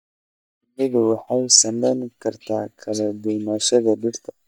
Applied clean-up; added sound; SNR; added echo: neural mask model DeepFilterNet 3.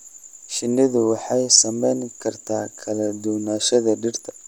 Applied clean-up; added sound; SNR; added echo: none; none; none; none.